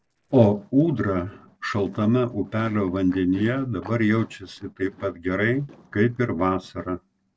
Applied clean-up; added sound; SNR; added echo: neural separator model SepFormer DNS4.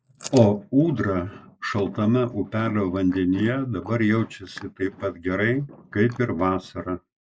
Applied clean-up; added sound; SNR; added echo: neural mask model Resemble Enhance denoiser.